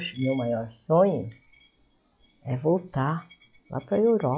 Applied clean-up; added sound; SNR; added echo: classical method log-MMSE.